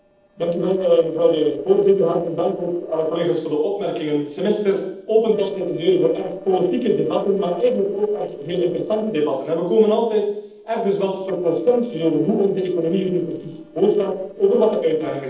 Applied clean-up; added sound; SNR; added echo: neural separator model SepFormer DNS4.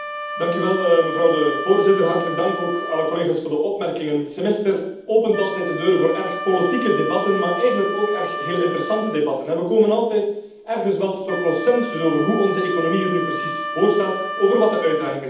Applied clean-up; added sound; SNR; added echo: none; Wind instrument, woodwind instrument; 9 dB; reverberation time 0.8 s.